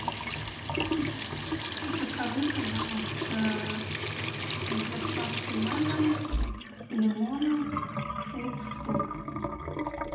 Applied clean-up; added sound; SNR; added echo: none; Trickle, dribble / Sink (filling or washing) / Water tap, faucet; -1 dB; reverberation time 0.8 s.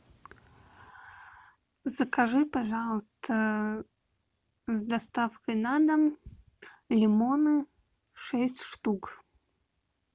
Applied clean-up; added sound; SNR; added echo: none; none; none; none.